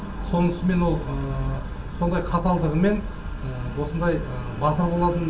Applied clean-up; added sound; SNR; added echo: none; none; none; reverberation time 0.3 s.